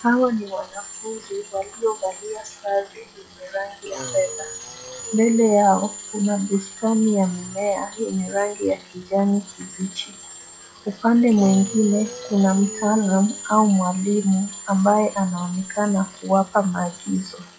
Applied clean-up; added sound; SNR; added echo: classical method log-MMSE.